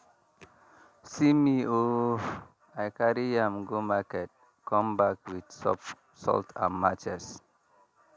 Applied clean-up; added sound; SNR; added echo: none; none; none; none.